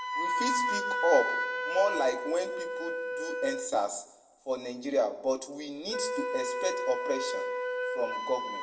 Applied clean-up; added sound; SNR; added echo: none; Wind instrument, woodwind instrument; 1 dB; reverberation time 0.6 s.